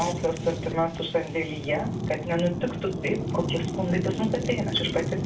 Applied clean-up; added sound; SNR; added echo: none; Fire; 3 dB; reverberation time 0.3 s.